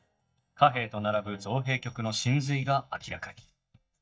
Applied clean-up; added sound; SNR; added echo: neural mask model DeepFilterNet 3.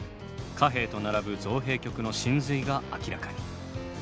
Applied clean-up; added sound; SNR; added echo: none; none; none; none.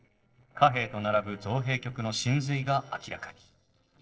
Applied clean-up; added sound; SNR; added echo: neural separator model SepFormer DNS4.